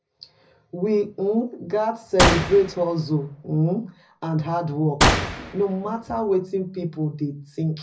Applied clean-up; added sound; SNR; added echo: none; Gunshot, gunfire; 2 dB; reverberation time 0.4 s.